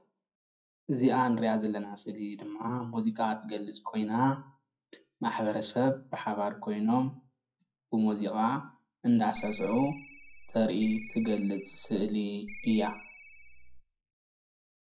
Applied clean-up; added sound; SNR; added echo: classical method WPE with log-MMSE.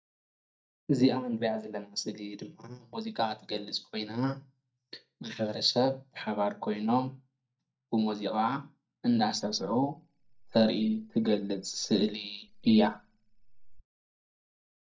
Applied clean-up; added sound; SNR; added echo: neural mask model DeepFilterNet 3.